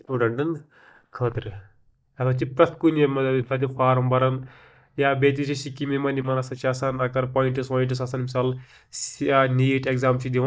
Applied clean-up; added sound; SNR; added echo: neural mask model DeepFilterNet 3.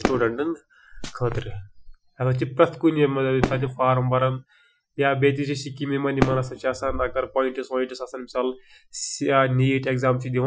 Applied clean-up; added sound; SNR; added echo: classical method Wiener filter.